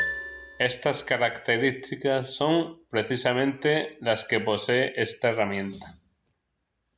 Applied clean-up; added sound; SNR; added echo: none; Piano; 15 dB; none.